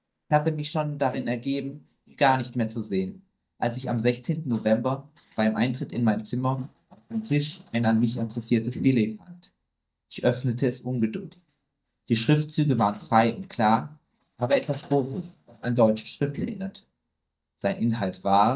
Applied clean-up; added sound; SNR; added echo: neural mask model DeepFilterNet 3.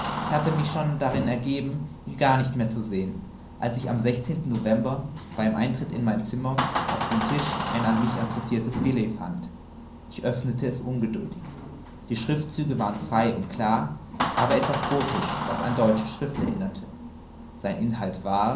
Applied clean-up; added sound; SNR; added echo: none; Door; 6 dB; reverberation time 0.6 s.